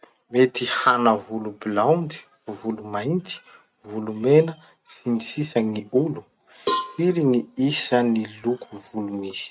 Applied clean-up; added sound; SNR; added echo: none; Cowbell; 9 dB; none.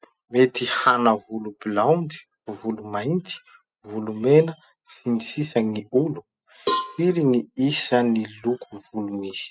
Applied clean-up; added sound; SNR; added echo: classical method spectral subtraction.